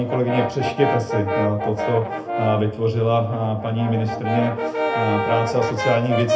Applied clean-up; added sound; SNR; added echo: none; Brass instrument; 3 dB; reverberation time 0.3 s.